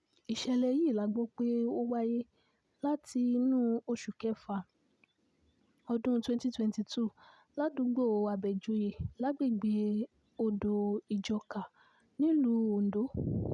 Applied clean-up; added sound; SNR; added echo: none; none; none; none.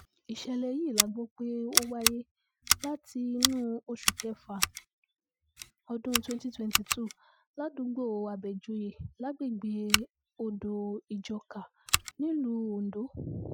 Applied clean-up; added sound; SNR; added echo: classical method Wiener filter.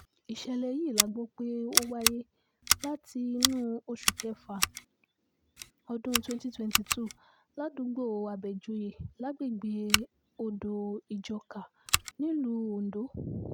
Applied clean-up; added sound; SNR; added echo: none; Scissors; 0 dB; none.